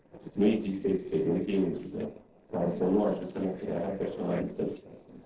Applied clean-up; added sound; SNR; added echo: neural separator model SepFormer DNS4.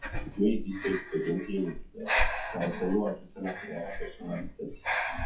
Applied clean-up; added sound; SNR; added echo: classical method WPE with log-MMSE.